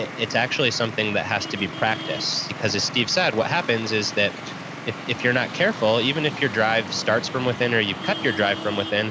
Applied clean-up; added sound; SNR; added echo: none; Traffic noise, roadway noise; 10 dB; none.